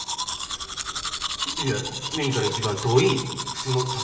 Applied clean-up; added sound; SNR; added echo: none; Domestic sounds, home sounds; 4 dB; reverberation time 1.1 s.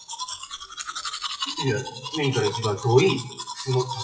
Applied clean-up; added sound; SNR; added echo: classical method WPE with log-MMSE.